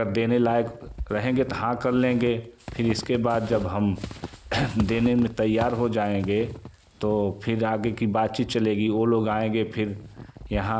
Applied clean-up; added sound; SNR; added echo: none; Squeak / Walk, footsteps; 15 dB; none.